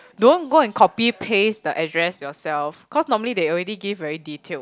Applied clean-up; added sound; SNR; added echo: none; none; none; none.